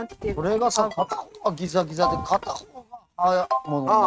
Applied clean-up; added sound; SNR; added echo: neural mask model RNNoise.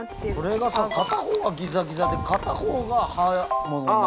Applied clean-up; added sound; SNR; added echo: none; Chewing, mastication; 11 dB; none.